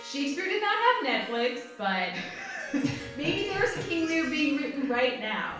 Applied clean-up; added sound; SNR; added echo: none; Harp; 19 dB; reverberation time 0.7 s.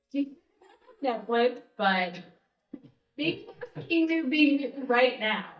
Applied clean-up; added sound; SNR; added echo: neural mask model DeepFilterNet 3.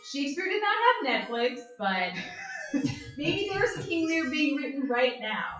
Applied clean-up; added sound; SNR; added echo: classical method WPE with log-MMSE.